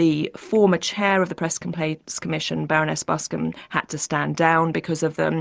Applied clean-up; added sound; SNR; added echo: none; none; none; none.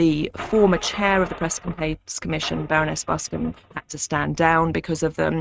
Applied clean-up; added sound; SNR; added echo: neural mask model RNNoise.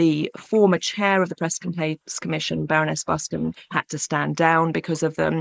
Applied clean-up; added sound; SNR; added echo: neural mask model Resemble Enhance denoiser.